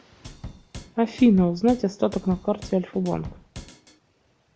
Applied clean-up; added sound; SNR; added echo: none; Drum / Drum kit; 17 dB; none.